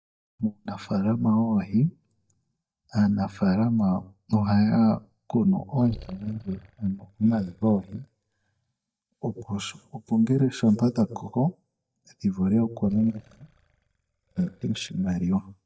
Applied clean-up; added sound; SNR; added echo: neural mask model DeepFilterNet 3.